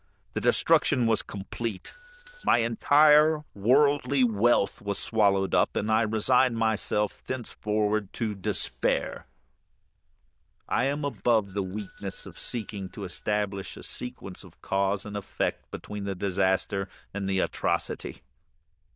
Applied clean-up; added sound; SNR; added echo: neural diffusion model UNIVERSE++.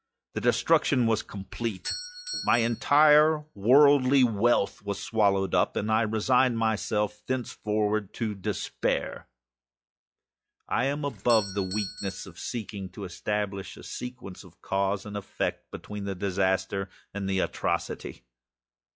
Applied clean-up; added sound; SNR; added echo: classical method log-MMSE.